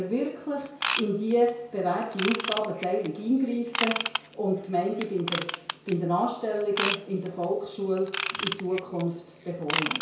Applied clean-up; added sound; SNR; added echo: none; Ratchet, pawl / Tools; 5 dB; reverberation time 0.6 s.